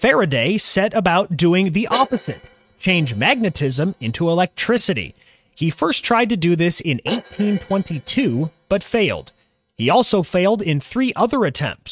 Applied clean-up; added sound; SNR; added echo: neural mask model RNNoise.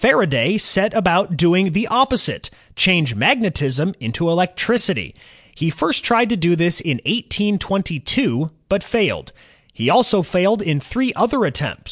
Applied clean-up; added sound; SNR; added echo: none; none; none; none.